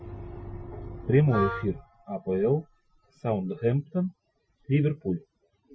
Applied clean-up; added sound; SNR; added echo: classical method Wiener filter.